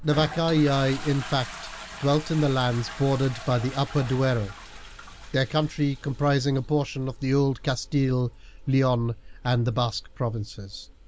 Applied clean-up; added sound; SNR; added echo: none; Toilet flush; 15 dB; none.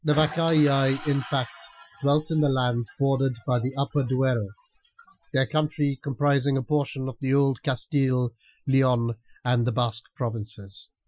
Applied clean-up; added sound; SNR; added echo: classical method Wiener filter.